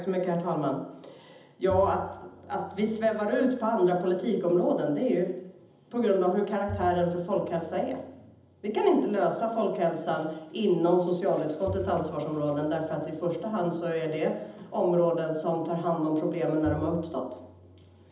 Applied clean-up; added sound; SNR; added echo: none; Bowed string instrument; 19 dB; reverberation time 0.8 s.